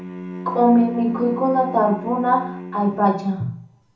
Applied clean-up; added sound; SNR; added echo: none; Bowed string instrument; 13 dB; reverberation time 0.7 s.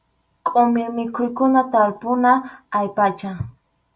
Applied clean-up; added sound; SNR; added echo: none; none; none; none.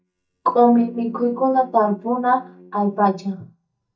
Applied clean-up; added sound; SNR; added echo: neural mask model DeepFilterNet 3.